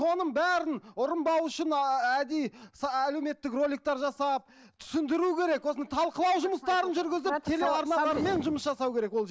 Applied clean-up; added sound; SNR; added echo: none; none; none; none.